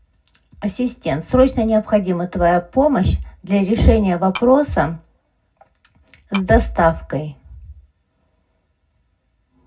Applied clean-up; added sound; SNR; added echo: none; Tap / Glass; 12 dB; reverberation time 0.4 s.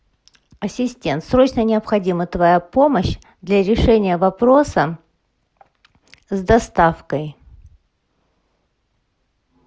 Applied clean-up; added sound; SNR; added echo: none; none; none; none.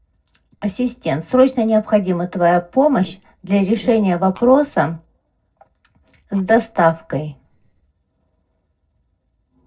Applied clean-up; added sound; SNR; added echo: neural separator model SepFormer DNS4.